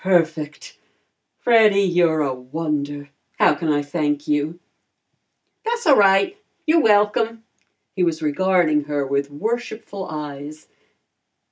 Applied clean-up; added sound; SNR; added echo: none; none; none; none.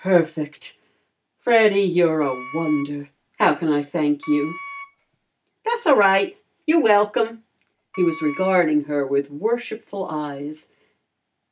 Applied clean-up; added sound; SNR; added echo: none; Wind instrument, woodwind instrument; 16 dB; none.